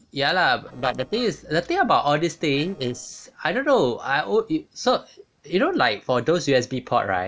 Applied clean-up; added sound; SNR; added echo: neural separator model SepFormer DNS4.